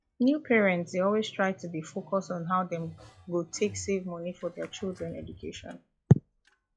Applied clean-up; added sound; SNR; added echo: classical method log-MMSE.